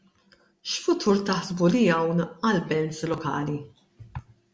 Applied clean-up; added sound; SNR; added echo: none; none; none; none.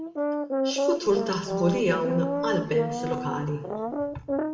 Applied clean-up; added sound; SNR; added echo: none; Brass instrument; 1 dB; reverberation time 1.2 s.